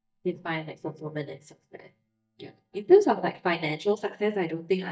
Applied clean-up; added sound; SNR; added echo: neural mask model DeepFilterNet 3.